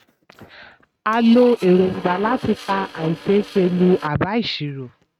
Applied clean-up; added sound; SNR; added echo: neural mask model RNNoise.